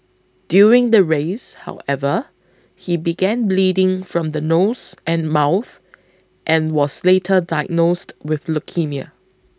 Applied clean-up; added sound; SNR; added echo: none; none; none; none.